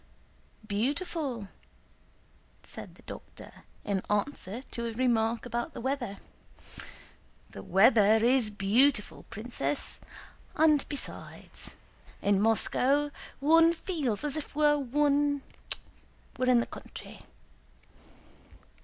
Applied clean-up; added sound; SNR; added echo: none; none; none; none.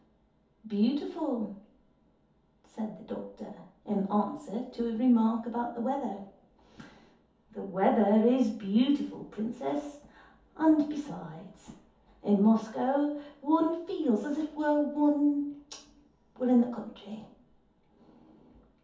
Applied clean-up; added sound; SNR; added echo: none; none; none; reverberation time 0.5 s.